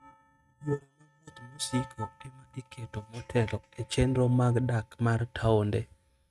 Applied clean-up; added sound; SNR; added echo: neural mask model RNNoise.